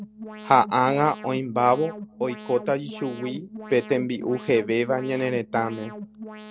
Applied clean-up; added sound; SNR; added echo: none; Alarm; 14 dB; none.